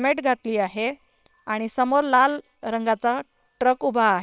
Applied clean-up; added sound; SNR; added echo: neural separator model SepFormer WHAM!.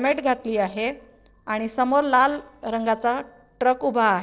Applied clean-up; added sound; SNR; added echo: neural separator model SepFormer DNS4.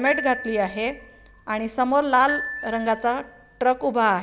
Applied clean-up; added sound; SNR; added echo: none; Glockenspiel; 11 dB; none.